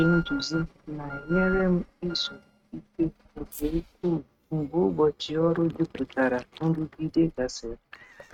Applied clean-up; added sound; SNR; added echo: neural mask model RNNoise.